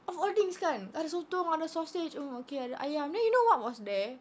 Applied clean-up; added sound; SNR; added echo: none; none; none; none.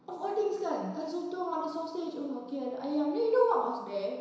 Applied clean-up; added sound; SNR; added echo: none; none; none; reverberation time 1.0 s.